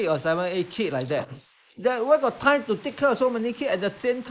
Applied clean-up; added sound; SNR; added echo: neural mask model Resemble Enhance denoiser.